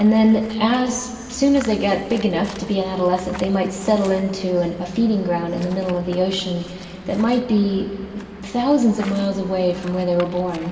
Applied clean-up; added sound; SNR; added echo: none; Waves, surf; 19 dB; reverberation time 2.7 s.